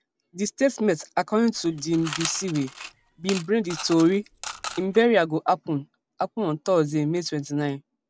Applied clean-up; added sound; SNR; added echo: none; Coin (dropping) / Mechanisms; 11 dB; none.